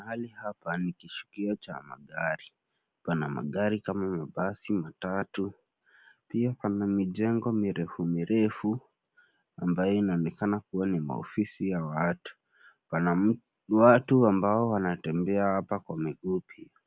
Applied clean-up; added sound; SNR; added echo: none; none; none; none.